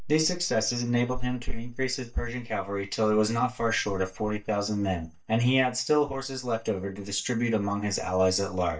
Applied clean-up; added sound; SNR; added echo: neural mask model DeepFilterNet 3.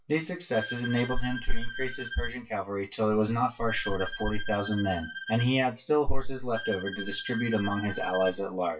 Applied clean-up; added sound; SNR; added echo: classical method WPE with log-MMSE.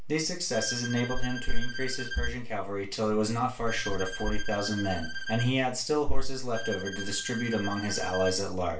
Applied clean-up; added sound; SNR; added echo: none; Bowed string instrument; 13 dB; reverberation time 0.3 s.